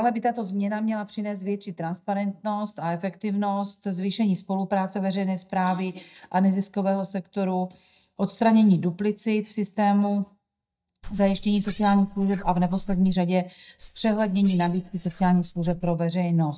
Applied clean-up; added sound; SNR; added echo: neural mask model DeepFilterNet 3.